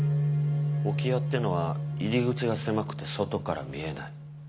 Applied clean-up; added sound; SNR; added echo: none; Bass guitar; -1 dB; none.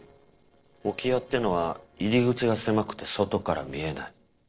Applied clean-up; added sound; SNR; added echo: neural separator model SepFormer DNS4.